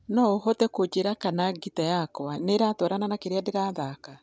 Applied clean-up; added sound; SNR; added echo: none; none; none; none.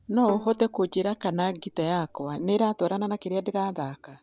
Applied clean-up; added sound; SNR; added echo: none; Bowed string instrument; 16 dB; none.